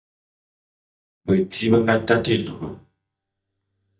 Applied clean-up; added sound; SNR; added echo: neural mask model DeepFilterNet 3.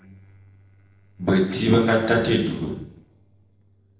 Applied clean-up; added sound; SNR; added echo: neural separator model SepFormer DNS4.